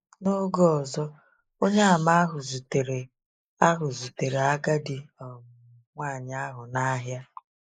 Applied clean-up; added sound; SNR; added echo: neural mask model Resemble Enhance denoiser.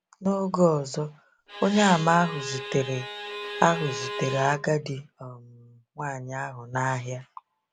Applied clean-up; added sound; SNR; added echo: none; Bowed string instrument; 9 dB; none.